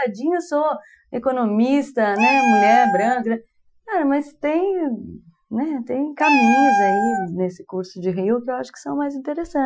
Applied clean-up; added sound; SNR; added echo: classical method Wiener filter.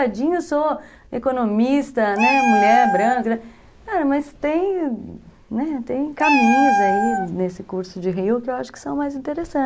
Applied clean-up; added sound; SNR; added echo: none; Meow; 1 dB; none.